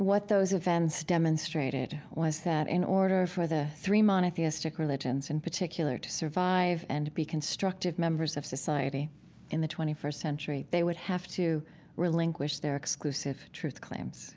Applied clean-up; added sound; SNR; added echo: none; none; none; none.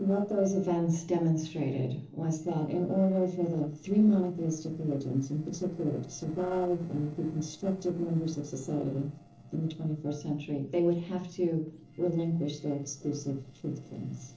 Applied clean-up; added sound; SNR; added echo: neural separator model SepFormer DNS4.